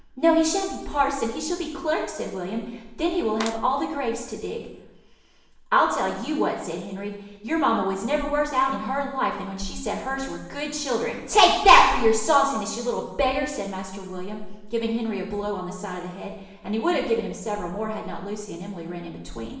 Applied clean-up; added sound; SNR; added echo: none; Clapping; 16 dB; reverberation time 0.9 s.